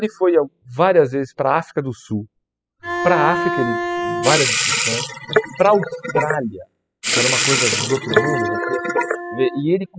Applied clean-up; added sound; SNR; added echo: classical method spectral subtraction.